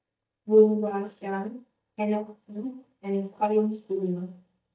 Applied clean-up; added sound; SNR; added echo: neural mask model DeepFilterNet 3.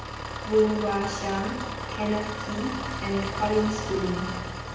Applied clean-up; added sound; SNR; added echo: none; Engine; 5 dB; reverberation time 0.9 s.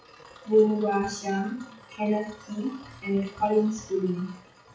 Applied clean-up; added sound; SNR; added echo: classical method WPE with log-MMSE.